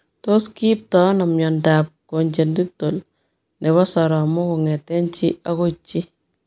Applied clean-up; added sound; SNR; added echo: none; none; none; none.